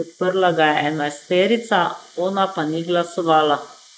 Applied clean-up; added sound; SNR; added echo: neural mask model Resemble Enhance denoiser.